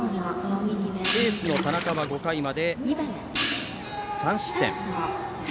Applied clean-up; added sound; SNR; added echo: none; Splash, splatter + Hi-hat; 3 dB; none.